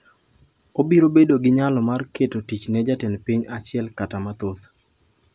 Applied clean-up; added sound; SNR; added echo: none; none; none; none.